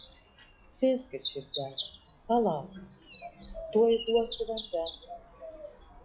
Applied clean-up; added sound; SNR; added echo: classical method log-MMSE.